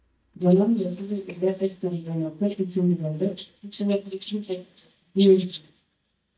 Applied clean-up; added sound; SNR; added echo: neural mask model DeepFilterNet 3.